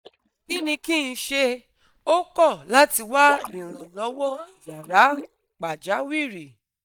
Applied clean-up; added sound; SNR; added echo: neural mask model DeepFilterNet 3.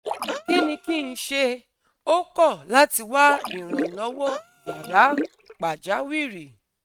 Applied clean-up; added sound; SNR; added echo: neural mask model RNNoise.